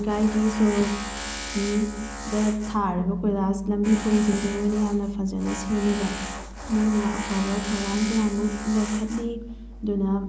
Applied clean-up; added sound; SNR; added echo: none; Tools; 10 dB; none.